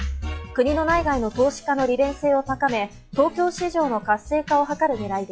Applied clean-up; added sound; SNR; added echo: classical method log-MMSE.